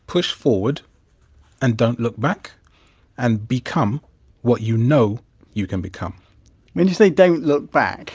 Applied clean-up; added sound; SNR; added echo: none; none; none; none.